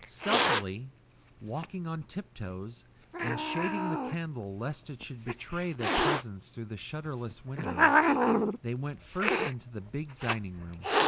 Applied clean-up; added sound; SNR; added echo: none; Hiss; -5 dB; none.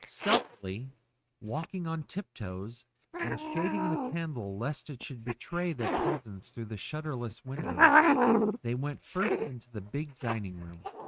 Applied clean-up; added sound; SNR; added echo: neural mask model RNNoise.